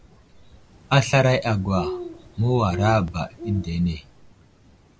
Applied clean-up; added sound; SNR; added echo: none; Bird; 14 dB; none.